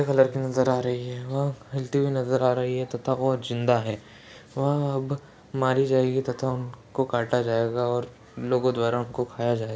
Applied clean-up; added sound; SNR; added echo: none; none; none; none.